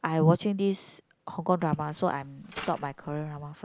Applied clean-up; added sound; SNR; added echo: none; Mechanisms; 18 dB; none.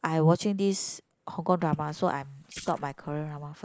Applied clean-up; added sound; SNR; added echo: neural mask model Resemble Enhance denoiser.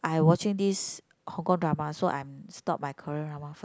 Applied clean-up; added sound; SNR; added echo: none; none; none; none.